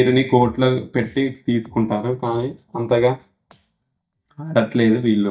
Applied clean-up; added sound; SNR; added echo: neural mask model DeepFilterNet 3.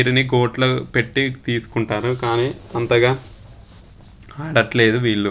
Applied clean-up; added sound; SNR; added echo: none; none; none; none.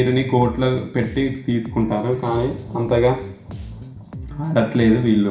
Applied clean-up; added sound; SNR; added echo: none; Bass guitar; 14 dB; reverberation time 0.5 s.